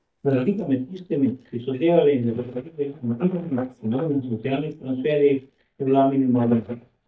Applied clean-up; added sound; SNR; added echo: neural mask model DeepFilterNet 3.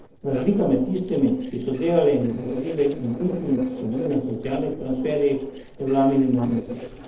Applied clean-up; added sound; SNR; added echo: neural separator model SepFormer DNS4.